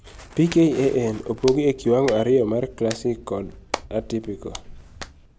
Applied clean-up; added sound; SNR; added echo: none; Hands; 16 dB; none.